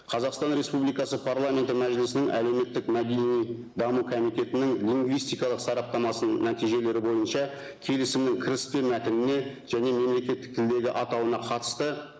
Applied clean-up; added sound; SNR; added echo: none; none; none; none.